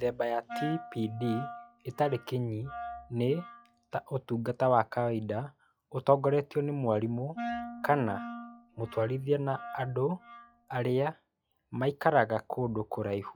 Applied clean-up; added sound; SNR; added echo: classical method log-MMSE.